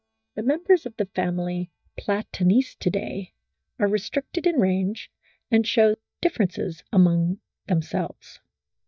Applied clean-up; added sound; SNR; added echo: neural mask model DeepFilterNet 3.